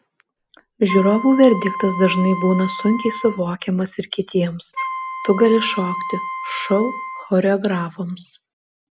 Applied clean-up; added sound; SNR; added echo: none; Wind instrument, woodwind instrument; 9 dB; none.